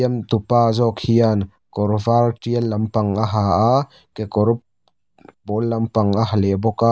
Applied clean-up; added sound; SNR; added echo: none; none; none; none.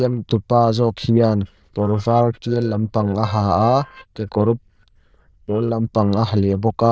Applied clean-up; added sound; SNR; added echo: neural diffusion model UNIVERSE++.